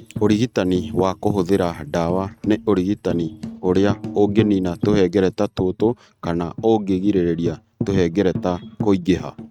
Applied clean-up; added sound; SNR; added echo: neural mask model RNNoise.